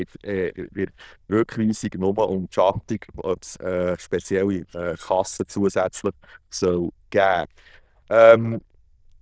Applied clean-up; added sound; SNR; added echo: neural diffusion model UNIVERSE++.